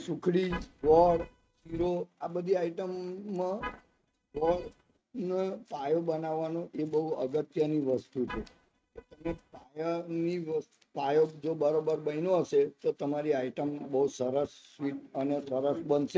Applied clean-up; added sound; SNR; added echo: neural mask model RNNoise.